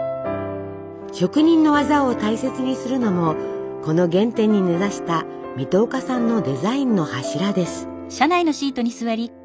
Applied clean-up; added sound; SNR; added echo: none; none; none; none.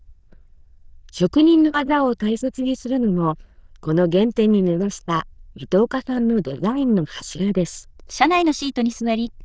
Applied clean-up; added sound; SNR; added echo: neural diffusion model UNIVERSE++.